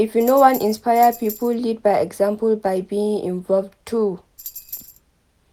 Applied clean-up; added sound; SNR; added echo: none; Tambourine; 16 dB; none.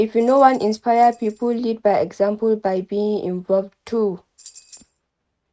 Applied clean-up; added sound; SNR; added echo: neural mask model RNNoise.